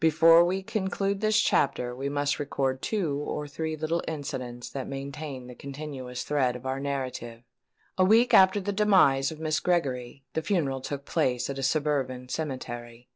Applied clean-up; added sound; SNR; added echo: none; none; none; none.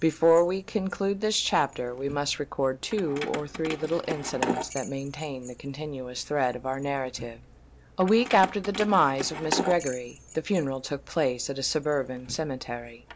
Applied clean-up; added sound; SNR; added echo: none; Keys jangling; 11 dB; none.